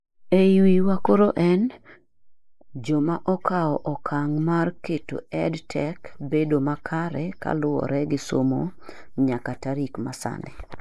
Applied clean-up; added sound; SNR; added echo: neural mask model Resemble Enhance denoiser.